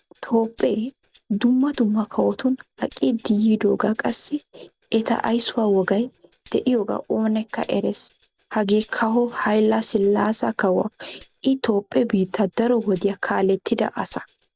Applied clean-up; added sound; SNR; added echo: neural separator model SepFormer DNS4.